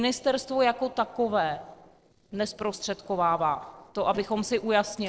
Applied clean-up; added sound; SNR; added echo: neural separator model SepFormer DNS4.